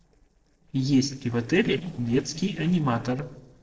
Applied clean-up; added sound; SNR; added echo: neural separator model SepFormer DNS4.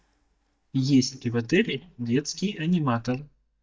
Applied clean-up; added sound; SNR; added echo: neural mask model DeepFilterNet 3.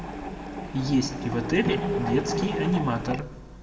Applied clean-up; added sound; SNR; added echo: none; Mechanisms; 3 dB; reverberation time 1.1 s.